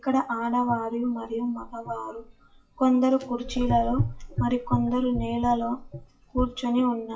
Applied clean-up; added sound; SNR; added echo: classical method WPE with log-MMSE.